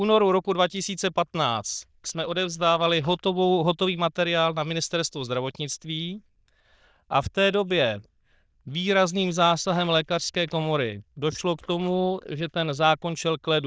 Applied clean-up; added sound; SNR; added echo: neural diffusion model UNIVERSE++.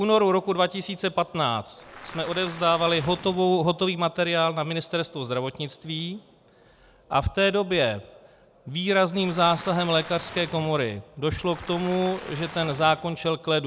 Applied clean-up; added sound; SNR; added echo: none; Waves, surf; 17 dB; none.